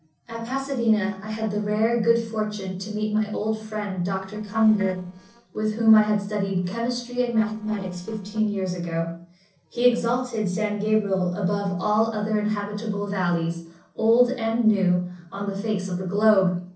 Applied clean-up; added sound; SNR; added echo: neural separator model SepFormer DNS4.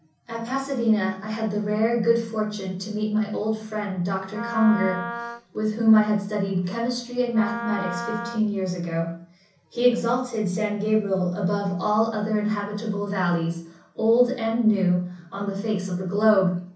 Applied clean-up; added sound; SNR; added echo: none; Wind instrument, woodwind instrument; 10 dB; reverberation time 0.6 s.